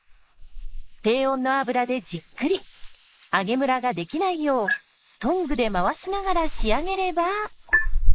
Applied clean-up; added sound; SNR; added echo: neural mask model Resemble Enhance denoiser.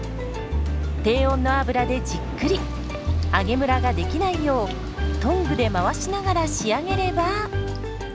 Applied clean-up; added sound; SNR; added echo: none; none; none; none.